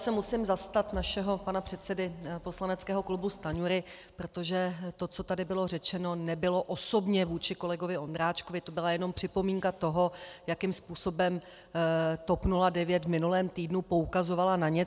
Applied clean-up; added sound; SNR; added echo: none; none; none; none.